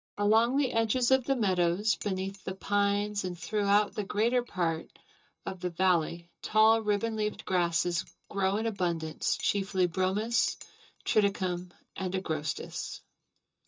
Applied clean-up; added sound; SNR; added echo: neural mask model DeepFilterNet 3.